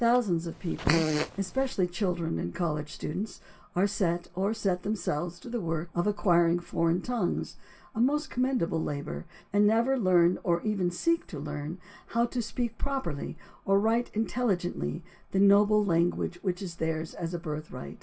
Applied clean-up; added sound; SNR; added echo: none; Fart; 2 dB; reverberation time 0.2 s.